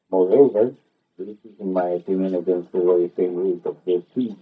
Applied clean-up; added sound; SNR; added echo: neural mask model DeepFilterNet 3.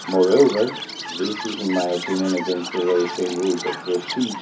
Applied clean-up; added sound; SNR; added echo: none; Chirp, tweet; 10 dB; reverberation time 0.3 s.